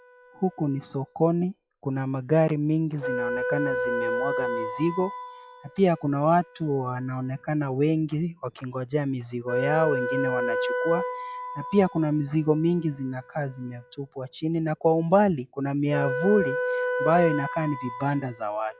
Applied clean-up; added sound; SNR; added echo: classical method log-MMSE.